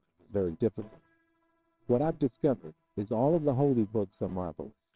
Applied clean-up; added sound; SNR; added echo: neural separator model SepFormer WHAMR!.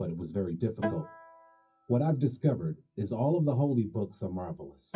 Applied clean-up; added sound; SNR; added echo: classical method WPE with log-MMSE.